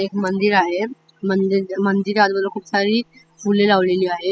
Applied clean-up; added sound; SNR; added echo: classical method spectral subtraction.